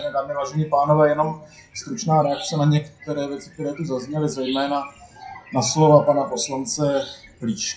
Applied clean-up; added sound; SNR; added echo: classical method WPE with log-MMSE.